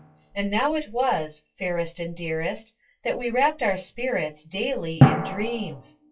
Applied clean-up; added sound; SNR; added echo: classical method WPE with log-MMSE.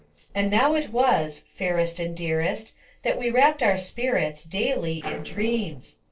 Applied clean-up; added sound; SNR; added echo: neural separator model SepFormer DNS4.